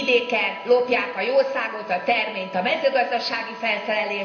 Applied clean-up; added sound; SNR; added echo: none; Wind instrument, woodwind instrument; 17 dB; reverberation time 0.9 s.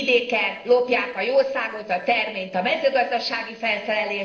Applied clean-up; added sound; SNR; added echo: neural separator model SepFormer DNS4.